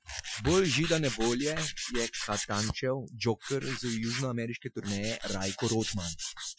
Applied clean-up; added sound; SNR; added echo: classical method Wiener filter.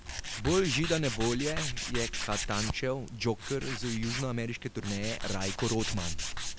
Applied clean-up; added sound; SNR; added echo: none; Tools; 3 dB; none.